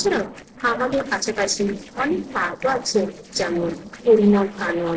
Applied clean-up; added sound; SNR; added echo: neural separator model SepFormer DNS4.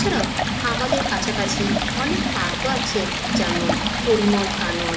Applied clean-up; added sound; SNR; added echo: none; Stream; -2 dB; reverberation time 1.6 s.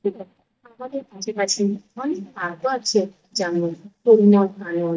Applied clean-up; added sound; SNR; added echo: neural mask model DeepFilterNet 3.